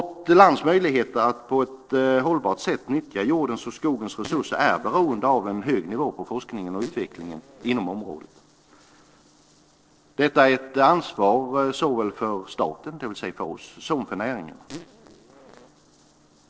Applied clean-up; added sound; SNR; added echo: neural separator model SepFormer DNS4.